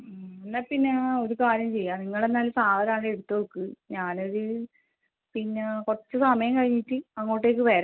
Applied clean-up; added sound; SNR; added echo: none; none; none; none.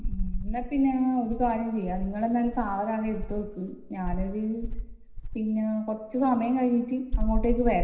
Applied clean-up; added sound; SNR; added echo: none; Insect; 4 dB; reverberation time 0.9 s.